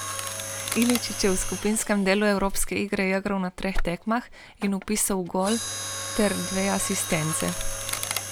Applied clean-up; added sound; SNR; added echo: none; Mechanisms; 8 dB; none.